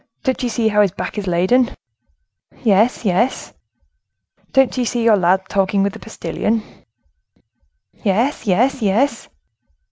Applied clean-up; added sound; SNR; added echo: none; none; none; none.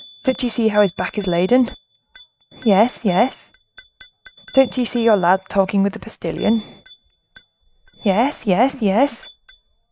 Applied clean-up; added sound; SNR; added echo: neural mask model RNNoise.